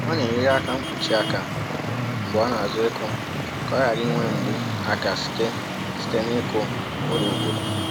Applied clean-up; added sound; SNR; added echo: none; Traffic noise, roadway noise + Growling; 1 dB; none.